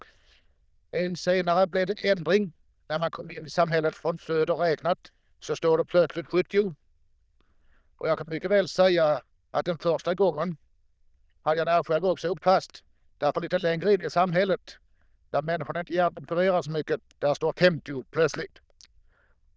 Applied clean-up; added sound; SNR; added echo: neural diffusion model UNIVERSE++.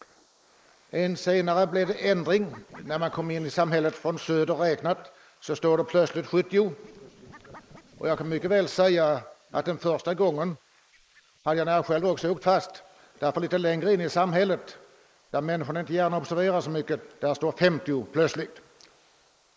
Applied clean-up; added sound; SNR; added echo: neural mask model Resemble Enhance denoiser.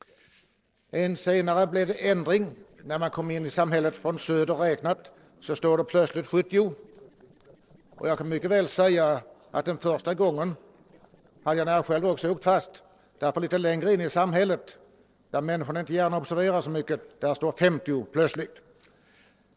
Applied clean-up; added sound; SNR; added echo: neural separator model SepFormer DNS4.